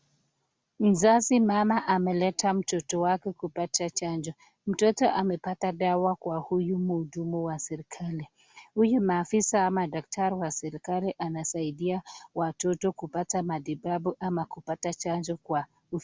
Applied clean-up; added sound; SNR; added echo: none; none; none; none.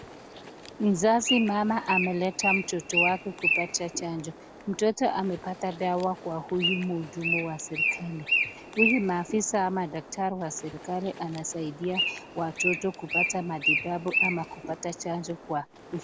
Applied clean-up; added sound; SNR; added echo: none; Bird; 3 dB; none.